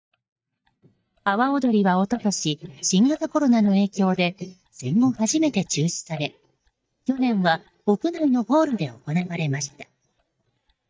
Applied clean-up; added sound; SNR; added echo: neural mask model DeepFilterNet 3.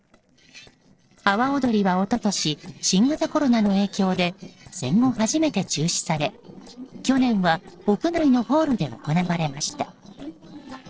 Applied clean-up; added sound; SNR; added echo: neural separator model SepFormer DNS4.